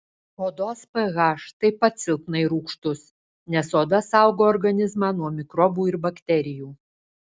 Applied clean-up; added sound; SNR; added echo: none; none; none; none.